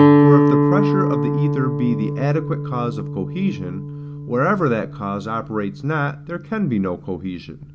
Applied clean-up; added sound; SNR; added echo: none; Guitar; -3 dB; none.